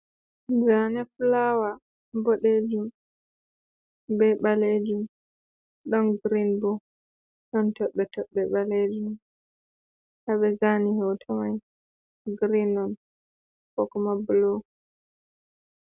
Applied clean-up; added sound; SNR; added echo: none; none; none; none.